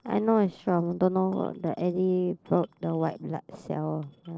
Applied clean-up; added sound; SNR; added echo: neural separator model SepFormer DNS4.